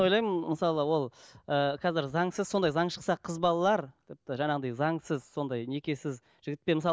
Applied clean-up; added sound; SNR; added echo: none; none; none; none.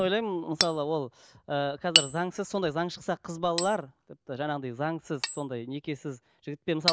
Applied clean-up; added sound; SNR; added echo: none; Hammer; 3 dB; none.